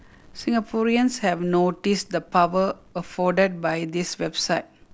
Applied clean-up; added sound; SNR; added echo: none; none; none; none.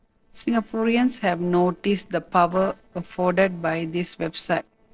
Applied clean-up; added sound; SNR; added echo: neural separator model SepFormer DNS4.